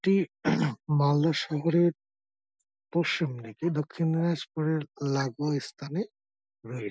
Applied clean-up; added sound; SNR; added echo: none; none; none; none.